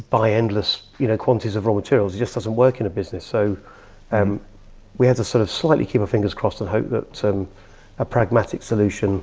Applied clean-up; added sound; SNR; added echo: none; none; none; none.